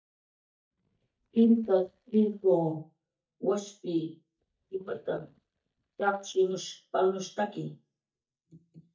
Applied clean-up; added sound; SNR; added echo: neural mask model DeepFilterNet 3.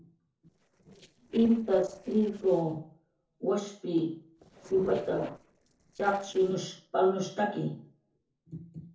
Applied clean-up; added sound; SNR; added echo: neural separator model SepFormer DNS4.